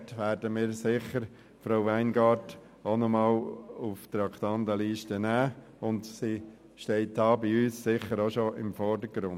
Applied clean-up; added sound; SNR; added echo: none; none; none; none.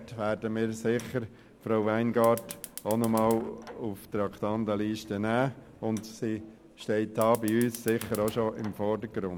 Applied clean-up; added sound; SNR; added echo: none; Fire; 19 dB; none.